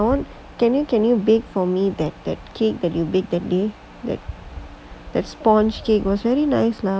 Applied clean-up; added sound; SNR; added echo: none; none; none; none.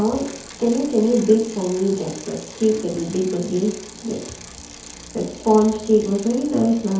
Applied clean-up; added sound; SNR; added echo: none; Bicycle; 18 dB; reverberation time 2.2 s.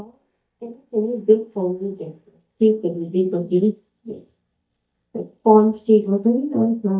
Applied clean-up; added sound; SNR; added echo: neural mask model DeepFilterNet 3.